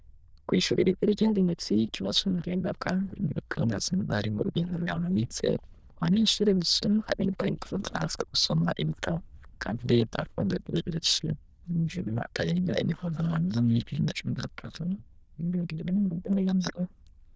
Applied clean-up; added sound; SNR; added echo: neural diffusion model UNIVERSE++.